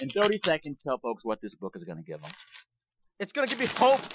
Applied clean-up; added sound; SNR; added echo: classical method Wiener filter.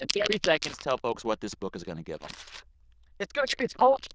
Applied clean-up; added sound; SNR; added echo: neural diffusion model UNIVERSE++.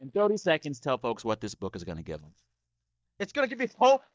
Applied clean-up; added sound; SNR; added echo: neural mask model DeepFilterNet 3.